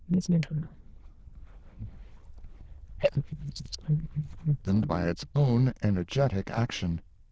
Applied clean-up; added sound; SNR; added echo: neural diffusion model UNIVERSE++.